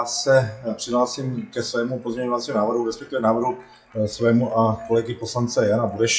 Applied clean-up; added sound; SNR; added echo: classical method WPE with log-MMSE.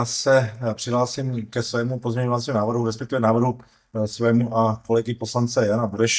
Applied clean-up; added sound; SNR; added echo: neural mask model DeepFilterNet 3.